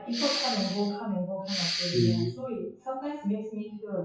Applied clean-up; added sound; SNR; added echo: classical method WPE with log-MMSE.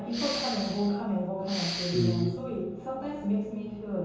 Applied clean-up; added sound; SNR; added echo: none; Respiratory sounds; 8 dB; reverberation time 0.6 s.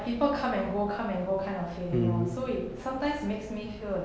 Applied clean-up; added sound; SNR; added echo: none; none; none; none.